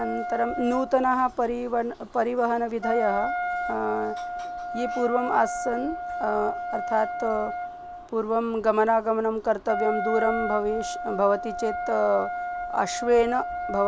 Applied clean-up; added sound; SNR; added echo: none; Wind instrument, woodwind instrument; 6 dB; none.